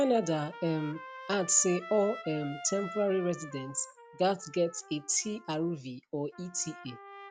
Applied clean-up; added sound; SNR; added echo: none; Trumpet; 15 dB; none.